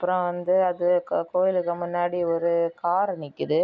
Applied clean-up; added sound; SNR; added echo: none; none; none; none.